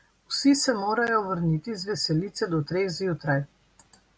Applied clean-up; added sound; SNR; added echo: none; none; none; none.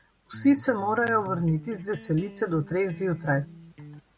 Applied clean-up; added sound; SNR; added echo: none; Electric guitar; 17 dB; none.